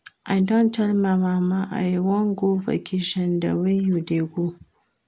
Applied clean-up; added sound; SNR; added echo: none; none; none; none.